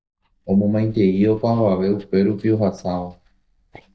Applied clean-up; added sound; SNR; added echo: neural mask model DeepFilterNet 3.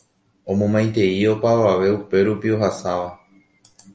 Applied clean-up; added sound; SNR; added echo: none; none; none; none.